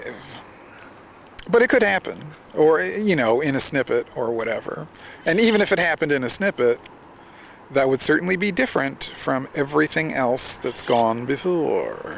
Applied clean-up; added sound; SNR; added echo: none; Bird; 17 dB; none.